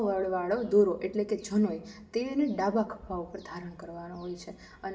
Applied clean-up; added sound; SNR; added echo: none; none; none; reverberation time 0.6 s.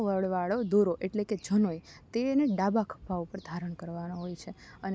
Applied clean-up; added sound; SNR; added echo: none; none; none; none.